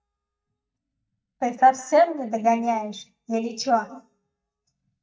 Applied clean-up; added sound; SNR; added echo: neural mask model DeepFilterNet 3.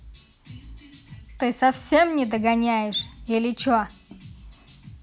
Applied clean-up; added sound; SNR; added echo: none; none; none; none.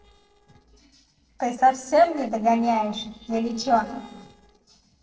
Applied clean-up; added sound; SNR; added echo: neural separator model SepFormer DNS4.